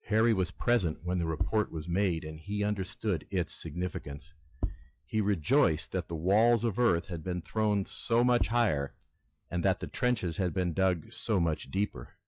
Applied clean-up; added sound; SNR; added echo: classical method log-MMSE.